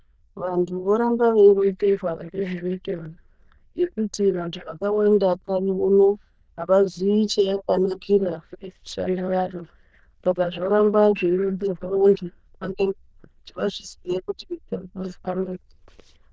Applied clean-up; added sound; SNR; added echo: neural diffusion model UNIVERSE++.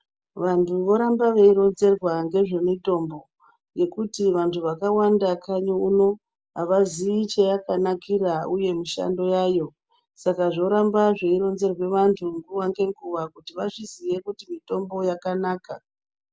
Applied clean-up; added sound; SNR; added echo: none; none; none; none.